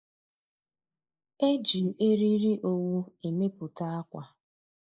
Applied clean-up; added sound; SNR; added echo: neural mask model Resemble Enhance denoiser.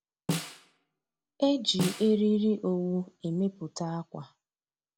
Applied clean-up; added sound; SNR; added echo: none; Snare drum; 8 dB; none.